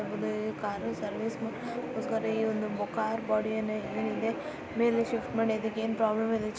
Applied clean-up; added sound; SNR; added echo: none; none; none; none.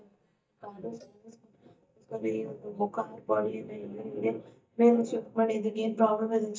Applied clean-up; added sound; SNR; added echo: neural mask model DeepFilterNet 3.